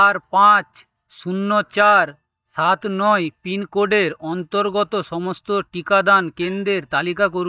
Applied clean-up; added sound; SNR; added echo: neural mask model DeepFilterNet 3.